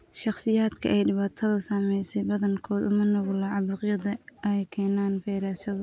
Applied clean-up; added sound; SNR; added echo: none; none; none; none.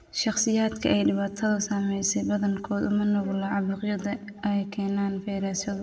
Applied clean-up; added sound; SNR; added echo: none; none; none; reverberation time 0.7 s.